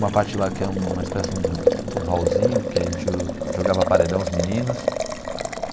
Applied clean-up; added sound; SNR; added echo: none; Boiling; -1 dB; none.